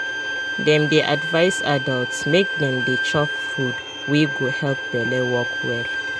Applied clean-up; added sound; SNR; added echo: none; Bowed string instrument; 3 dB; none.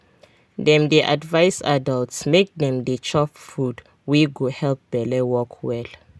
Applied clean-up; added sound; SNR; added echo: none; none; none; none.